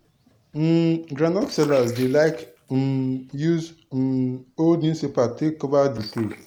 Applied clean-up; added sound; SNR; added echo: neural mask model Resemble Enhance denoiser.